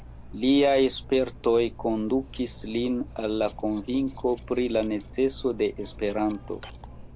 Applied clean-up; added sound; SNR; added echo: none; Cutlery, silverware; 16 dB; none.